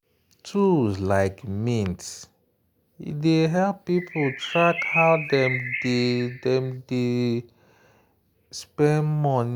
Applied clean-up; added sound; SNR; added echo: none; Bird; 6 dB; none.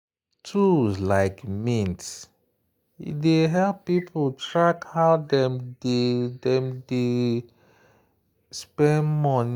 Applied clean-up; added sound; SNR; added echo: neural mask model DeepFilterNet 3.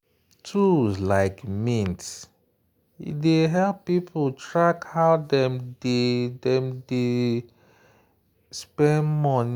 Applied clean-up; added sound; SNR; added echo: none; none; none; none.